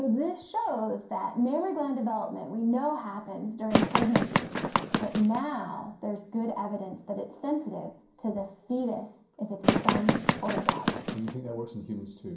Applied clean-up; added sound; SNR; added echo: none; Run; -4 dB; reverberation time 0.5 s.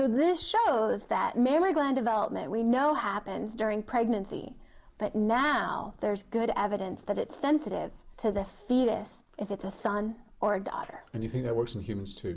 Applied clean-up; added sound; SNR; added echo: none; none; none; none.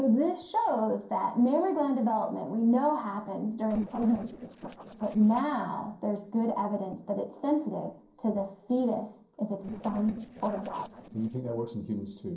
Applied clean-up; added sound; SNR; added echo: neural separator model SepFormer DNS4.